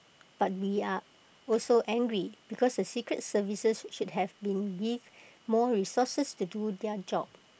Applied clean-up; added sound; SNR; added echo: none; none; none; none.